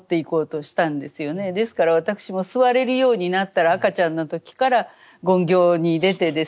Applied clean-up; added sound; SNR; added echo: none; none; none; none.